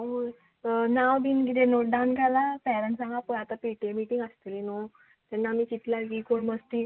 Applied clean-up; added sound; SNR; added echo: none; none; none; none.